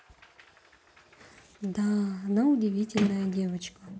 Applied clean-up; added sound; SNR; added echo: none; Sliding door; 12 dB; none.